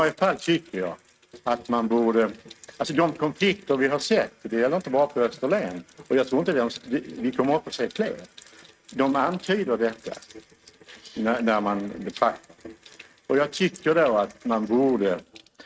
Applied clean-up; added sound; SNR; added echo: neural mask model RNNoise.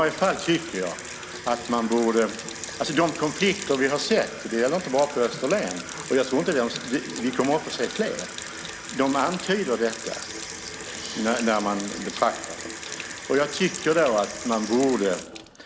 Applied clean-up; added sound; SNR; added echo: none; Sink (filling or washing) / Water tap, faucet; 11 dB; none.